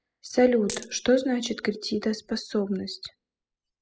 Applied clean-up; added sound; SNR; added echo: classical method spectral subtraction.